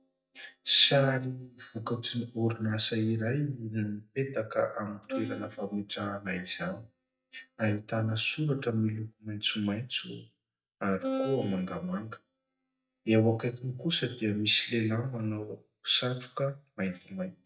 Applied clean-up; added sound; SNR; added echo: neural mask model DeepFilterNet 3.